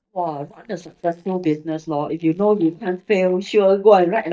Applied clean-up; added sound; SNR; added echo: neural mask model DeepFilterNet 3.